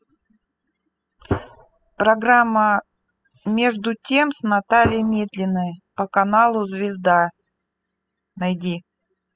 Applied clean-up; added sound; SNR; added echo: classical method spectral subtraction.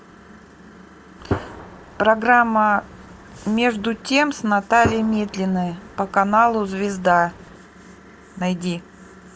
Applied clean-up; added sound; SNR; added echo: none; Gunshot, gunfire; 13 dB; none.